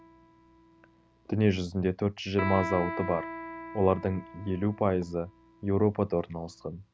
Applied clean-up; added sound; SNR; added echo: none; Electric guitar; 11 dB; none.